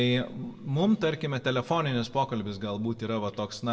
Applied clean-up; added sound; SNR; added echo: none; none; none; reverberation time 1.5 s.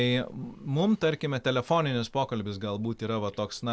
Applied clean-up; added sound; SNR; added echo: none; none; none; none.